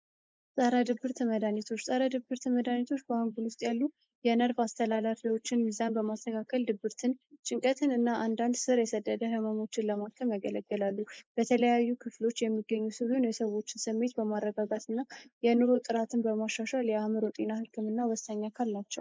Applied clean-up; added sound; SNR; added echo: neural mask model Resemble Enhance denoiser.